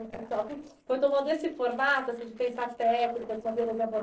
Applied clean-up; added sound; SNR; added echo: neural separator model SepFormer DNS4.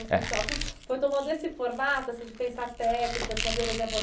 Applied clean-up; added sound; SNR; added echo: none; Squeak; 6 dB; none.